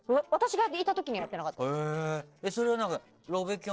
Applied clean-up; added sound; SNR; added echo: neural separator model SepFormer DNS4.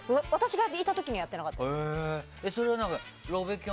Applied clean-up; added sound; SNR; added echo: none; none; none; none.